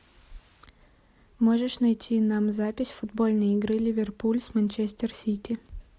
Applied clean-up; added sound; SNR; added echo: none; none; none; none.